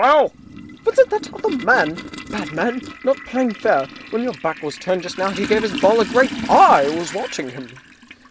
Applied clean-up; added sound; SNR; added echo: none; Toilet flush; 12 dB; none.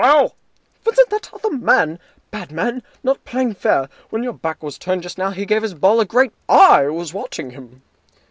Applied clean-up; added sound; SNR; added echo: none; none; none; none.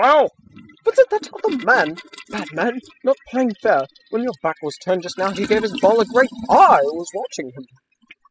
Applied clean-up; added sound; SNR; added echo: classical method spectral subtraction.